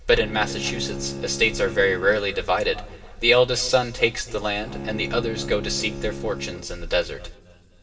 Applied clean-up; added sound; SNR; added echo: none; Bowed string instrument; 12 dB; reverberation time 2.9 s.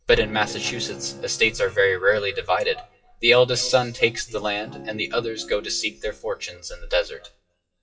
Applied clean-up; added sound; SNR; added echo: classical method WPE with log-MMSE.